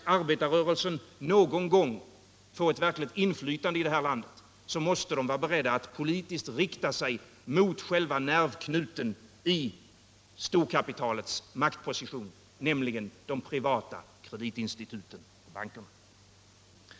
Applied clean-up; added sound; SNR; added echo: none; none; none; none.